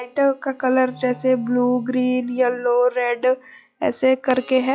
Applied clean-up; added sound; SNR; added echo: classical method log-MMSE.